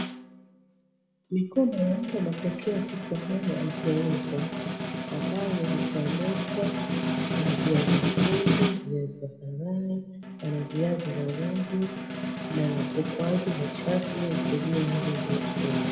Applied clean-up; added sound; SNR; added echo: none; Snare drum; 0 dB; reverberation time 1.3 s.